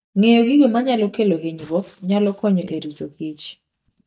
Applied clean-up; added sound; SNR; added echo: neural mask model DeepFilterNet 3.